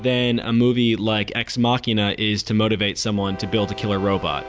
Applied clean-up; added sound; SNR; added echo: none; Train; 19 dB; none.